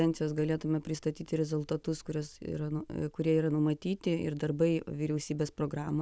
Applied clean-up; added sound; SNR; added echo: none; none; none; none.